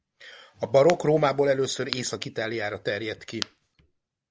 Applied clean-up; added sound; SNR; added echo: none; Crack; 15 dB; none.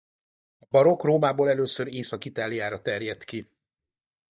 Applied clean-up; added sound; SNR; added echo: neural mask model DeepFilterNet 3.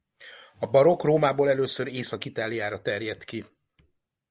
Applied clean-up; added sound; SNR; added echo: none; none; none; none.